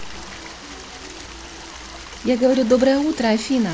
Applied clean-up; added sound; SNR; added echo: none; Stream; 16 dB; none.